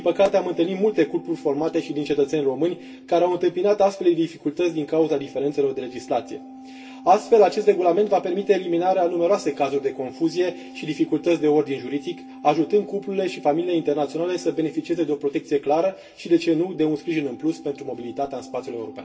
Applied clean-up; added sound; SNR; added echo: none; Organ; 19 dB; reverberation time 0.2 s.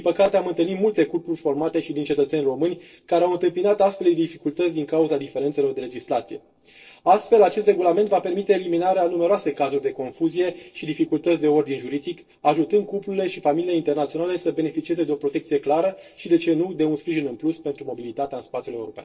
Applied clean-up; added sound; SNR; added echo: neural separator model SepFormer DNS4.